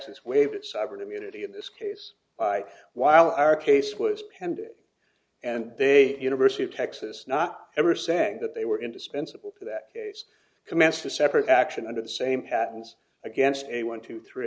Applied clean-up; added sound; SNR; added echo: none; none; none; none.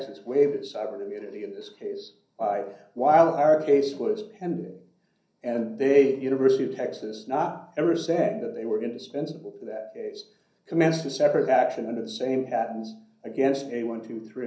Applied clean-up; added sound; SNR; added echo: none; none; none; reverberation time 0.6 s.